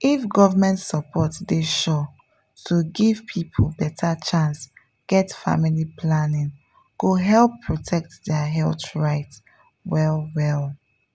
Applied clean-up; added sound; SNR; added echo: none; none; none; none.